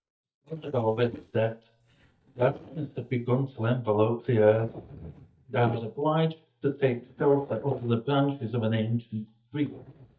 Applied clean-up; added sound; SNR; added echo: neural mask model DeepFilterNet 3.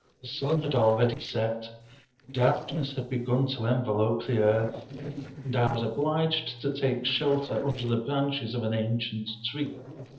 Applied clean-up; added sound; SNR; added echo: neural separator model SepFormer DNS4.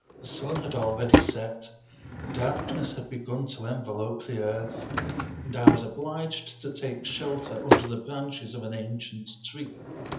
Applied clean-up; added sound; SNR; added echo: none; Drawer open or close / Wood; -3 dB; reverberation time 0.7 s.